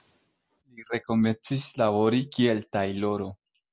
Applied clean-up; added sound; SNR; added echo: none; none; none; none.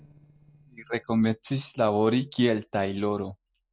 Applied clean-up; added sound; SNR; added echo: neural separator model SepFormer DNS4.